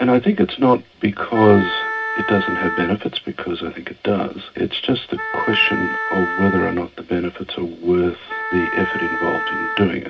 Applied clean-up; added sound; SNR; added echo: none; Wind instrument, woodwind instrument; 6 dB; reverberation time 0.4 s.